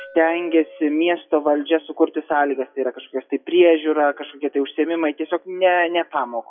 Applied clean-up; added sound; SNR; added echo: classical method WPE with log-MMSE.